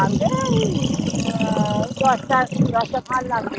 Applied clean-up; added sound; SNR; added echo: neural mask model RNNoise.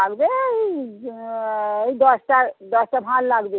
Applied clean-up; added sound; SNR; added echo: none; none; none; none.